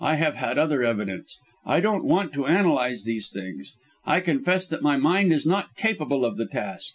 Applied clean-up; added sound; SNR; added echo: none; none; none; none.